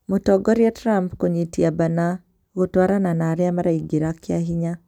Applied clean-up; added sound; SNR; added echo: none; none; none; none.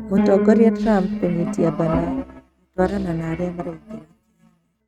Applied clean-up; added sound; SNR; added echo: neural mask model RNNoise.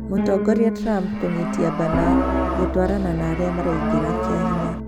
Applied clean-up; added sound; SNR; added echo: none; Livestock, farm animals, working animals + Piano; -1 dB; none.